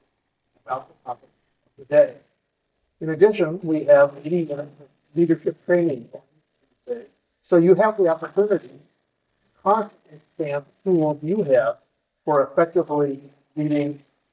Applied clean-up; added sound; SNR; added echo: neural mask model DeepFilterNet 3.